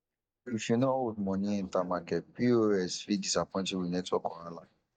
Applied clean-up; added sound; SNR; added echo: neural mask model DeepFilterNet 3.